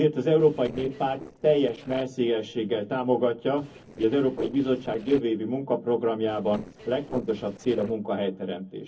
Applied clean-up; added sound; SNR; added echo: neural separator model SepFormer DNS4.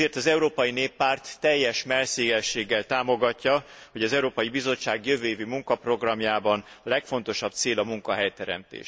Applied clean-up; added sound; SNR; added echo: none; none; none; none.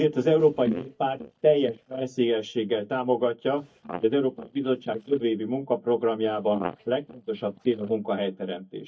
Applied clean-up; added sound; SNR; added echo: neural mask model DeepFilterNet 3.